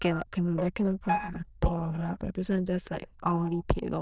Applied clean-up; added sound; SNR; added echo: neural diffusion model UNIVERSE++.